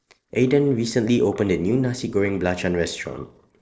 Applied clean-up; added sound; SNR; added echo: neural separator model SepFormer DNS4.